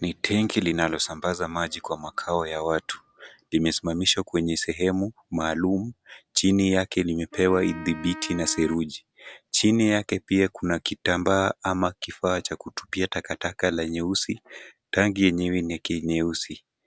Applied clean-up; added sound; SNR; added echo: none; Wind instrument, woodwind instrument; 16 dB; none.